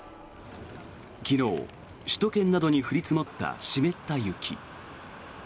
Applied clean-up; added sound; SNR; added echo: none; none; none; none.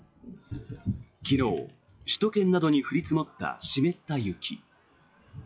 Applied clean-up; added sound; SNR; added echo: classical method log-MMSE.